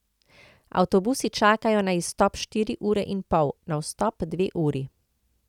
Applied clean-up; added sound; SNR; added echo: none; none; none; none.